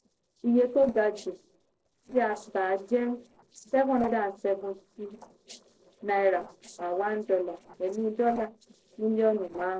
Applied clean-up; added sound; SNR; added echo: neural separator model SepFormer DNS4.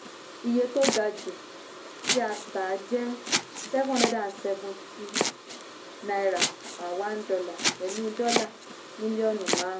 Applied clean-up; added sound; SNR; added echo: none; Domestic sounds, home sounds; 2 dB; reverberation time 0.3 s.